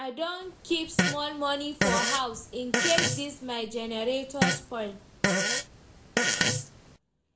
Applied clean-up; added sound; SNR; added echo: none; Fart; -3 dB; reverberation time 0.4 s.